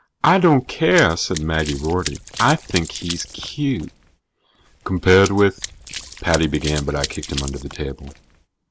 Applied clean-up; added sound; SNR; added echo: none; Run; 13 dB; none.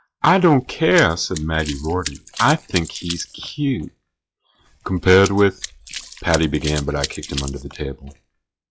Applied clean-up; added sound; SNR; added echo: classical method log-MMSE.